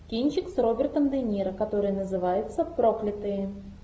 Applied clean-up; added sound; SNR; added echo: none; none; none; none.